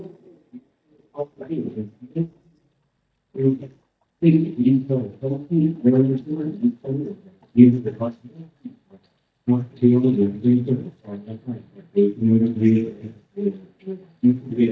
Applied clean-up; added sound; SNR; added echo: neural mask model DeepFilterNet 3.